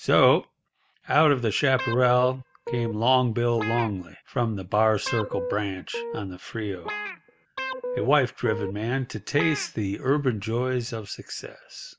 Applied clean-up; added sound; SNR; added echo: none; Guitar; 9 dB; none.